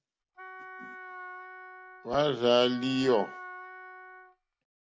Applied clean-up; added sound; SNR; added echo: none; Wind instrument, woodwind instrument; 15 dB; none.